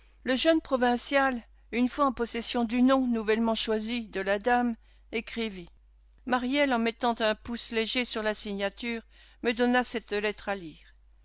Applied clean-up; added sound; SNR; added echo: none; none; none; none.